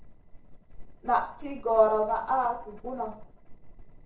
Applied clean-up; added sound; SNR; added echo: neural separator model SepFormer DNS4.